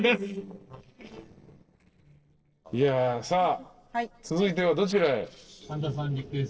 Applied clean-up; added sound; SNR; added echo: neural separator model SepFormer DNS4.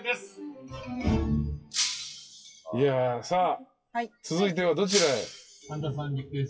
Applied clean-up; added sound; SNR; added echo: classical method WPE with log-MMSE.